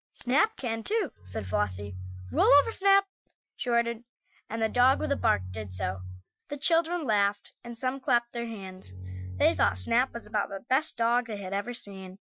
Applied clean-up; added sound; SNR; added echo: classical method Wiener filter.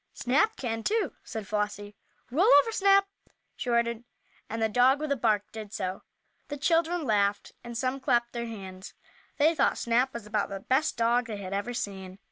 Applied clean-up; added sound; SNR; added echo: none; none; none; none.